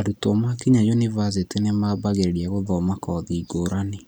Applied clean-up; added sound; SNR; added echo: none; none; none; none.